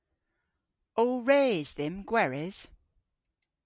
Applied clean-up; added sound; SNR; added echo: none; none; none; none.